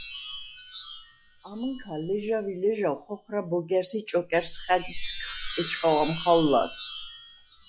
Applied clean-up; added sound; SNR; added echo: classical method log-MMSE.